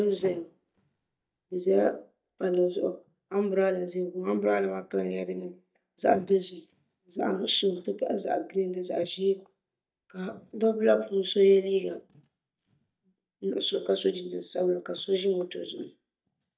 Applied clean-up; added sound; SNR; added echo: neural mask model DeepFilterNet 3.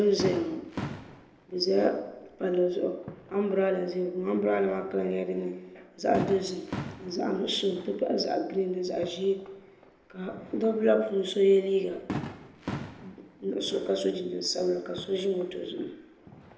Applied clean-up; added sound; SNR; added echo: none; Fireworks; 14 dB; reverberation time 0.7 s.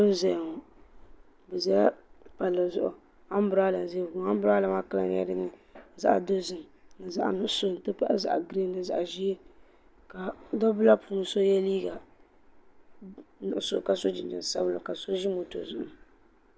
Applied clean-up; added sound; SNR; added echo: none; none; none; none.